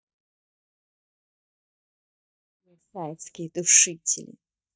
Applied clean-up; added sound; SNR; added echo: neural mask model DeepFilterNet 3.